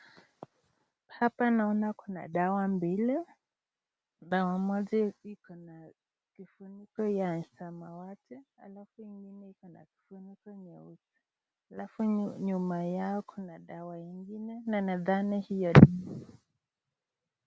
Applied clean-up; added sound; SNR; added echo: none; none; none; none.